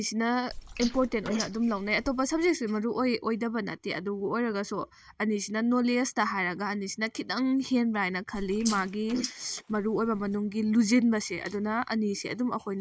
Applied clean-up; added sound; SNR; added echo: neural mask model Resemble Enhance denoiser.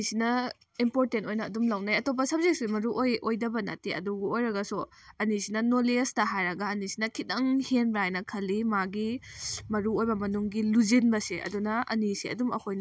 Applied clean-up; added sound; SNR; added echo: none; none; none; none.